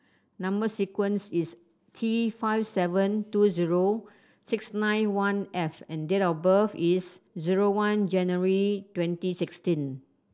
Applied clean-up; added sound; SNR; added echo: none; none; none; none.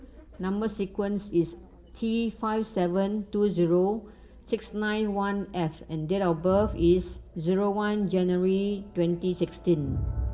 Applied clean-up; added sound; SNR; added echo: none; Crowd; 13 dB; reverberation time 0.5 s.